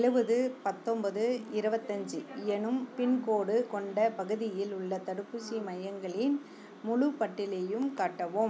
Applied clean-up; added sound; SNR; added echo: none; none; none; none.